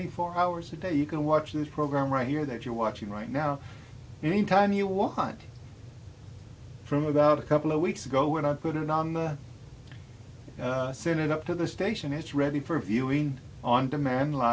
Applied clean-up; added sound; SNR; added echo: none; none; none; none.